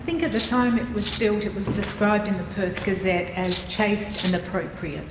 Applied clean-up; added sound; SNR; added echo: none; Cutlery, silverware; 3 dB; reverberation time 1.7 s.